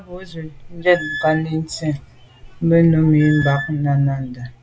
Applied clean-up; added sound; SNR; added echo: none; Squeak / Screech; 14 dB; none.